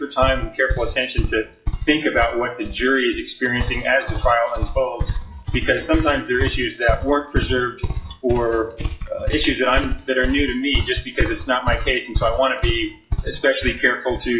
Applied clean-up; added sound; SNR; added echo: classical method WPE with log-MMSE.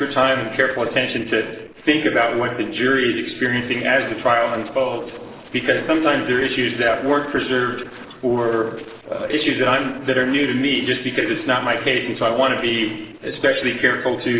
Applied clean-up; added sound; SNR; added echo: neural separator model SepFormer DNS4.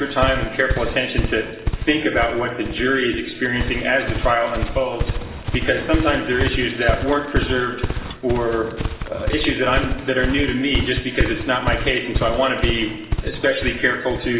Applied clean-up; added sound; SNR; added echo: none; Livestock, farm animals, working animals; 4 dB; reverberation time 1.2 s.